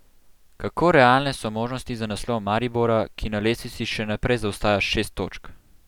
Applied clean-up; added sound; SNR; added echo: none; none; none; none.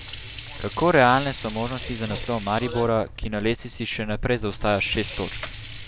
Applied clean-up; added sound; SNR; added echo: none; Sink (filling or washing) / Water; 4 dB; none.